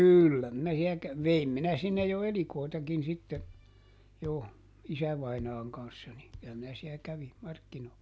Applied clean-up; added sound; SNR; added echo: none; none; none; none.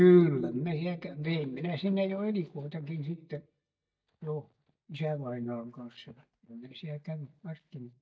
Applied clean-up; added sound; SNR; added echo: neural mask model DeepFilterNet 3.